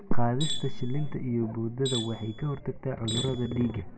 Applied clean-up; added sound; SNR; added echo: none; Tools; 11 dB; reverberation time 0.8 s.